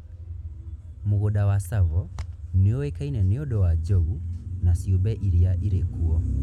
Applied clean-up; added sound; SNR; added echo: none; none; none; none.